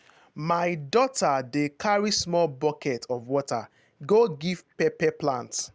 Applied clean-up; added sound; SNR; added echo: none; none; none; none.